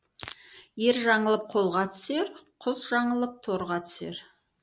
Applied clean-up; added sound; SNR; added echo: none; none; none; none.